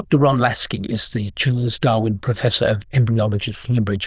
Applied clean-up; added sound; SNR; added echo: neural diffusion model UNIVERSE++.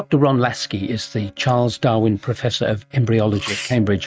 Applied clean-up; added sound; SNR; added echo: neural mask model RNNoise.